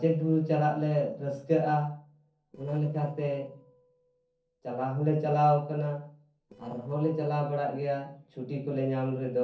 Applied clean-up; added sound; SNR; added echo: neural separator model SepFormer DNS4.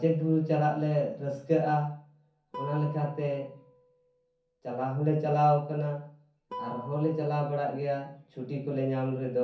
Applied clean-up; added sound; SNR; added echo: none; Guitar; 19 dB; reverberation time 0.6 s.